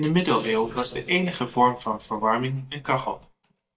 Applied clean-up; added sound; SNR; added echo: neural mask model DeepFilterNet 3.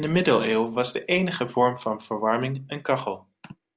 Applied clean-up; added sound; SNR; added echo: none; none; none; none.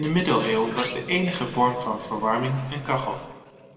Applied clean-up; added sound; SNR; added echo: neural separator model SepFormer DNS4.